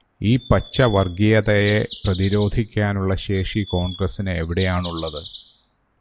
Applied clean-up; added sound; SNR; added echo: none; Bird vocalization, bird call, bird song; 18 dB; none.